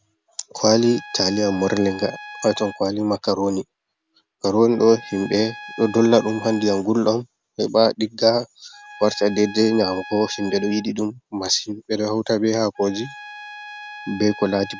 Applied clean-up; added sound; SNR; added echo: none; Trumpet; 18 dB; none.